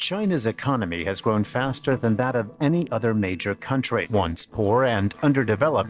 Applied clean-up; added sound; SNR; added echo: neural separator model SepFormer DNS4.